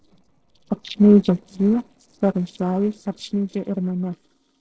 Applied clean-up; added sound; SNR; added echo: neural separator model SepFormer DNS4.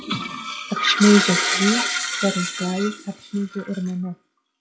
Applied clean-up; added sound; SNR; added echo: classical method log-MMSE.